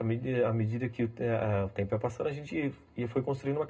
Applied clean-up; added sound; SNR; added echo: none; none; none; reverberation time 0.2 s.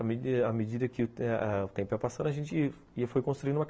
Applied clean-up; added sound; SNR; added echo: none; none; none; none.